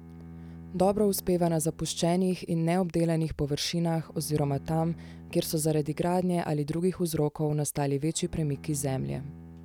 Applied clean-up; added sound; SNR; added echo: none; Bowed string instrument; 19 dB; none.